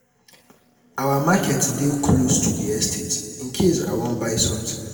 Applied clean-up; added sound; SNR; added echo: none; none; none; reverberation time 2.0 s.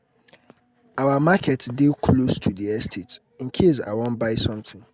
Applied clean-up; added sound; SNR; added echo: none; none; none; none.